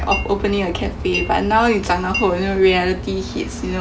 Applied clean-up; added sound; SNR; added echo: none; Chink, clink; 13 dB; none.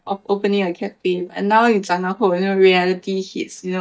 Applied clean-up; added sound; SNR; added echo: neural mask model DeepFilterNet 3.